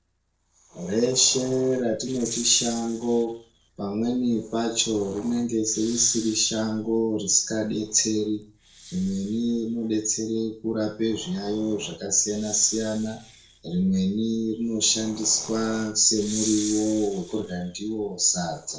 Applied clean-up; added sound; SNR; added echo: neural separator model SepFormer DNS4.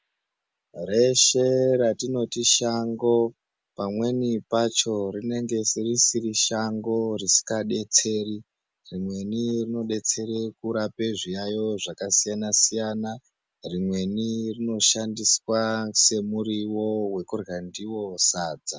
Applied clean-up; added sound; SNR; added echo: none; none; none; none.